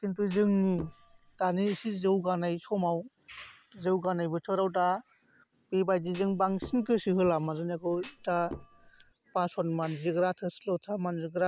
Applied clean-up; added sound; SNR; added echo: none; Thump, thud; 17 dB; none.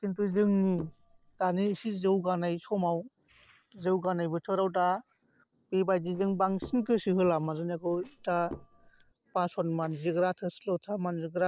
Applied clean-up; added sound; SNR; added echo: neural separator model SepFormer DNS4.